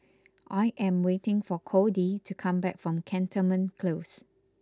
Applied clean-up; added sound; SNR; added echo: none; none; none; none.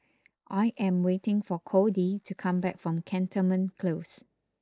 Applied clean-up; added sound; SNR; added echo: neural mask model Resemble Enhance denoiser.